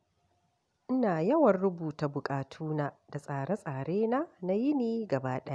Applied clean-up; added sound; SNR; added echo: none; none; none; none.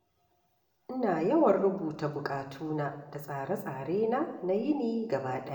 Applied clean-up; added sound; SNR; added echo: none; none; none; reverberation time 0.8 s.